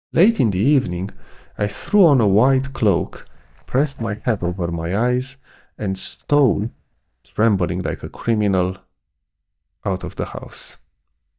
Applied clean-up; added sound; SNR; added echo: neural mask model DeepFilterNet 3.